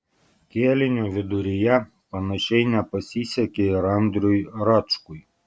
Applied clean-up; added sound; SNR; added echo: none; none; none; none.